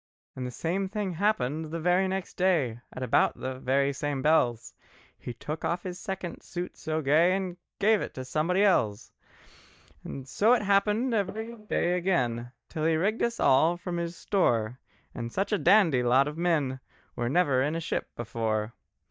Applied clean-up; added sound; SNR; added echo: neural mask model DeepFilterNet 3.